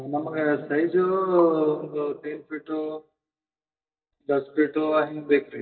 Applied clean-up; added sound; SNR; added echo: neural mask model DeepFilterNet 3.